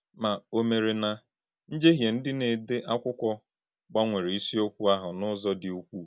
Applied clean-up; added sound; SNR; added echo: none; none; none; none.